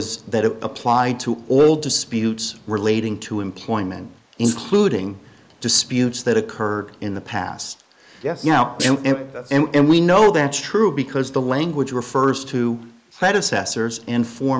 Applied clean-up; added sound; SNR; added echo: neural mask model Resemble Enhance denoiser.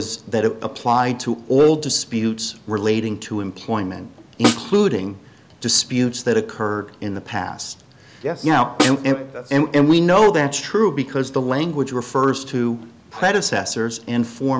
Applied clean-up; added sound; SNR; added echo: none; Snare drum; 4 dB; none.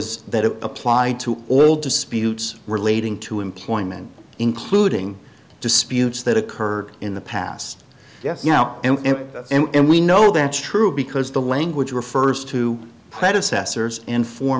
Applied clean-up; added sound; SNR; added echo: none; none; none; none.